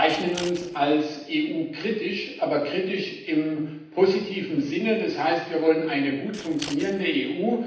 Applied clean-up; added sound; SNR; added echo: none; Scissors; 14 dB; reverberation time 0.9 s.